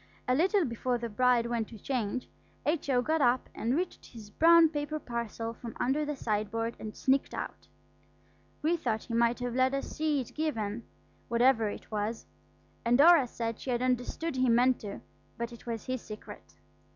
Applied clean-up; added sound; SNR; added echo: none; none; none; none.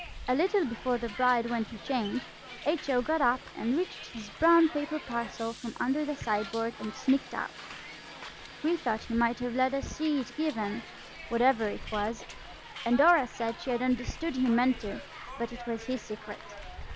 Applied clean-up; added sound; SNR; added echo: none; Hiss; 14 dB; none.